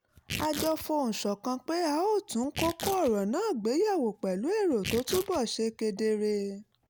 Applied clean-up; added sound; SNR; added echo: none; Tearing; 13 dB; none.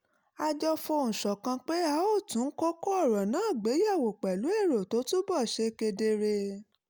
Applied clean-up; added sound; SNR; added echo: none; none; none; none.